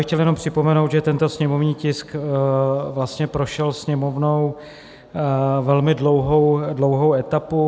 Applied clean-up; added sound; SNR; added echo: none; none; none; none.